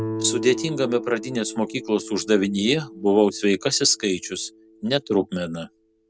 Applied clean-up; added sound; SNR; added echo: none; Guitar; 12 dB; none.